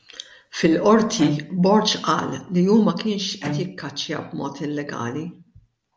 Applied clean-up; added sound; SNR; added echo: none; Bowed string instrument; 12 dB; none.